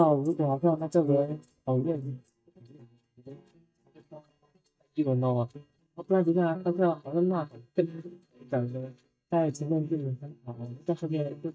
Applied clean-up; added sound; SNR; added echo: neural mask model DeepFilterNet 3.